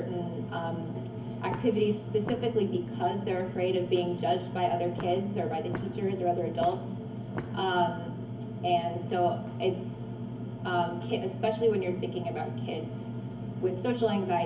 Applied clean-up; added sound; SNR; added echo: none; Walk, footsteps; 13 dB; reverberation time 0.3 s.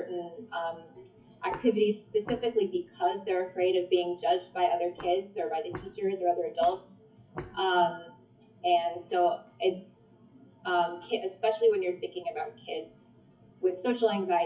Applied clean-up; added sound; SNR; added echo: classical method WPE with log-MMSE.